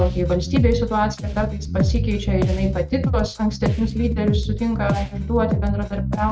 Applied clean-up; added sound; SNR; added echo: neural mask model RNNoise.